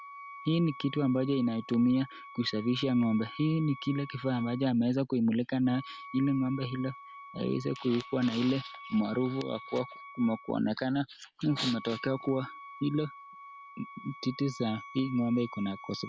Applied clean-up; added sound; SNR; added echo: none; Wind instrument, woodwind instrument; 17 dB; none.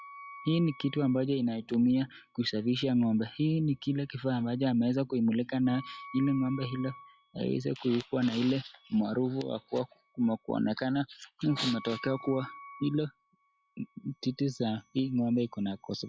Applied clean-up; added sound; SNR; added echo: classical method log-MMSE.